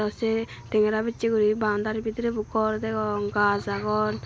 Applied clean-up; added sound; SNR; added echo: none; none; none; none.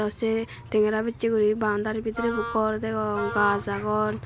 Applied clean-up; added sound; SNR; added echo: none; Wind instrument, woodwind instrument; 10 dB; none.